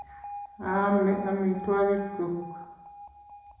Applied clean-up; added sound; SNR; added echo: none; Alarm; 14 dB; reverberation time 0.9 s.